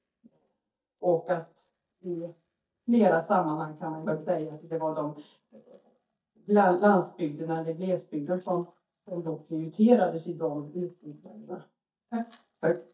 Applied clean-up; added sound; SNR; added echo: neural mask model DeepFilterNet 3.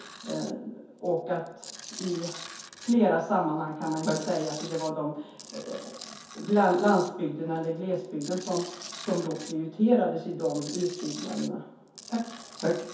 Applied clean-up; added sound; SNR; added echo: none; Tools; 16 dB; reverberation time 0.6 s.